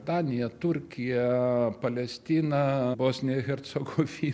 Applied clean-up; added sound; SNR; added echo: none; none; none; none.